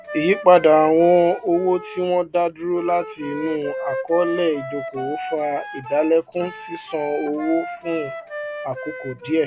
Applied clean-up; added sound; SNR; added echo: none; Wind instrument, woodwind instrument; 12 dB; none.